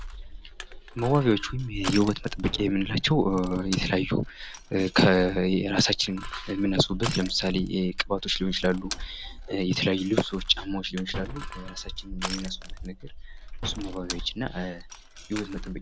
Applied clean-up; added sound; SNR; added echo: none; Crushing + Slam; 10 dB; none.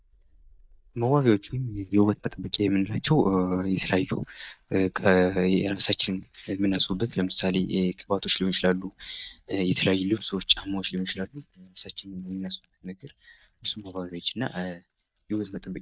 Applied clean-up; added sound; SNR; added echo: neural mask model DeepFilterNet 3.